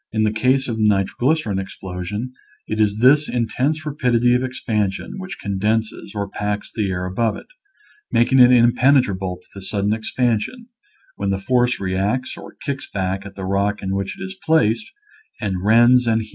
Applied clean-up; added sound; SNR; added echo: none; none; none; none.